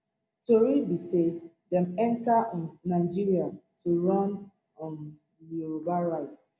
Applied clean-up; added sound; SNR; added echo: none; none; none; none.